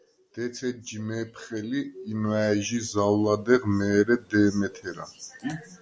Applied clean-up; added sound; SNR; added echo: none; none; none; none.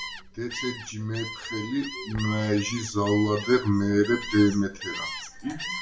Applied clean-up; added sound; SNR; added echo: none; Gull, seagull; 11 dB; reverberation time 0.3 s.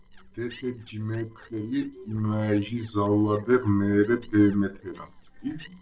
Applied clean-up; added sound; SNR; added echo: neural separator model SepFormer DNS4.